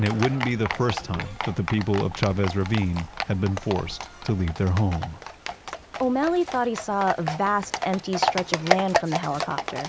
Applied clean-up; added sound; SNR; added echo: none; Livestock, farm animals, working animals; 6 dB; none.